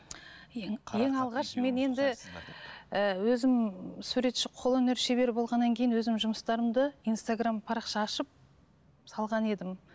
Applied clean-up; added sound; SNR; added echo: none; none; none; none.